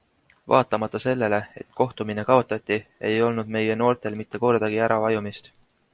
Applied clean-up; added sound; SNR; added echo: none; none; none; none.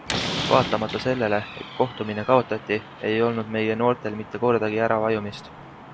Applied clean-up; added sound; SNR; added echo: none; Slam; 10 dB; none.